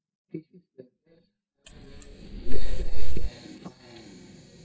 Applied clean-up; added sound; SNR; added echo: neural mask model DeepFilterNet 3.